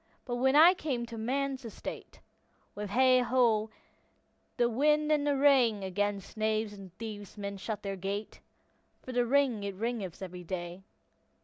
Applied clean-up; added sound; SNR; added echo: none; none; none; none.